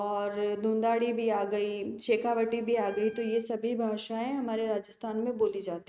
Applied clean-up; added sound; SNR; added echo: neural mask model RNNoise.